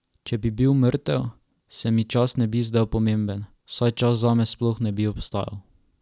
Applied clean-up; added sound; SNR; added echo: none; none; none; none.